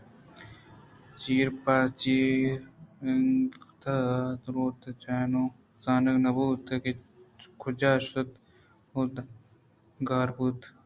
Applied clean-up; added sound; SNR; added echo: none; none; none; none.